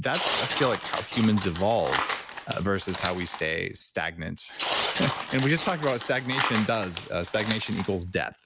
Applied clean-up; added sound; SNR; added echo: none; Tearing; 5 dB; none.